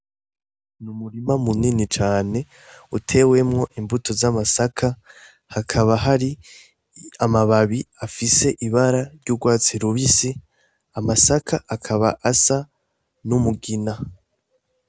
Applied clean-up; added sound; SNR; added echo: none; none; none; none.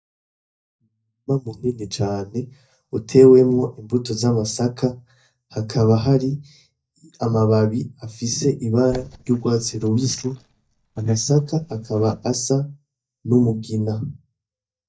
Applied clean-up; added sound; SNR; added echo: neural mask model DeepFilterNet 3.